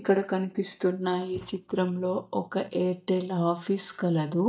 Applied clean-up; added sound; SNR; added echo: neural mask model DeepFilterNet 3.